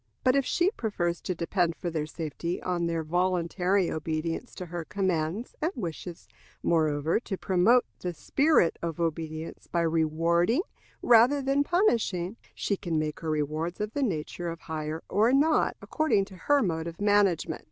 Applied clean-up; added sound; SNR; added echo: none; none; none; none.